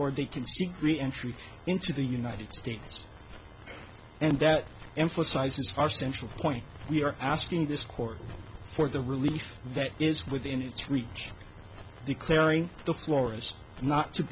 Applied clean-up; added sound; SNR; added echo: none; none; none; none.